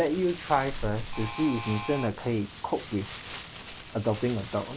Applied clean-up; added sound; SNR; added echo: none; Crumpling, crinkling + Alarm; 10 dB; none.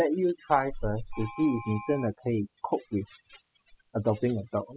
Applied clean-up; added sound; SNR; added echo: classical method spectral subtraction.